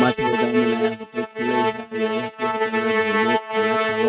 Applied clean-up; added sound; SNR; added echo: neural mask model RNNoise.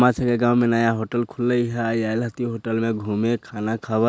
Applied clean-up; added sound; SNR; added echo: none; none; none; none.